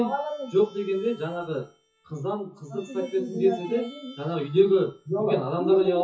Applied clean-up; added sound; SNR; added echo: classical method WPE with log-MMSE.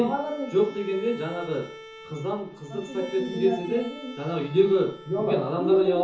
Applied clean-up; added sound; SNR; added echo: none; Bowed string instrument; 18 dB; reverberation time 0.6 s.